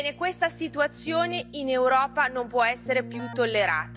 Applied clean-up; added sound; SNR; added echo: none; Keyboard (musical); 15 dB; none.